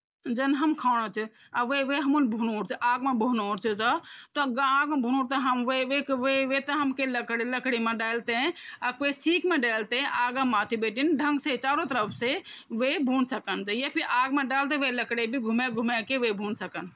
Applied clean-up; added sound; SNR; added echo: none; none; none; none.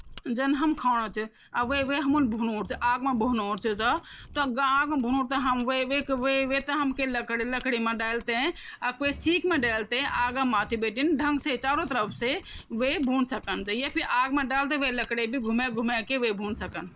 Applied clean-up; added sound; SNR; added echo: none; Mechanisms; 20 dB; none.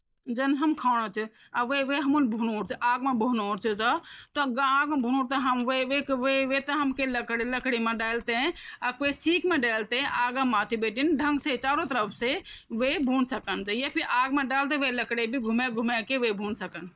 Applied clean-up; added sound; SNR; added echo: neural mask model DeepFilterNet 3.